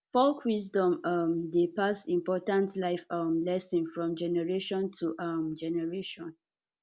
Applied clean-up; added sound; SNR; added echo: none; none; none; none.